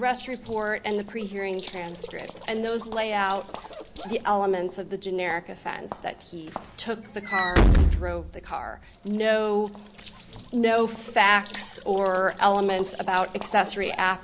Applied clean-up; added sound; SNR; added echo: none; Walk, footsteps / Slam; 4 dB; none.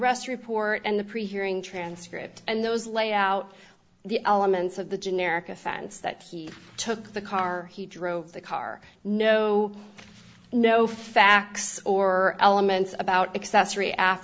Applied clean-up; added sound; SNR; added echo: none; none; none; none.